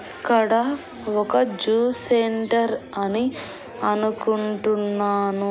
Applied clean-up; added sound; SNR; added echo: none; none; none; none.